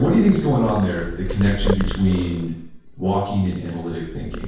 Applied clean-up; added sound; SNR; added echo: none; Purr; 8 dB; reverberation time 0.6 s.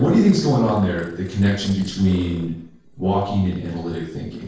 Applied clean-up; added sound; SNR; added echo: neural separator model SepFormer DNS4.